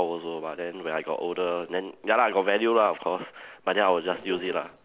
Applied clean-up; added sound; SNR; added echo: none; none; none; none.